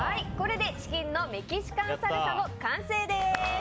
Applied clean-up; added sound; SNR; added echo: none; Thunder / Rain; 13 dB; none.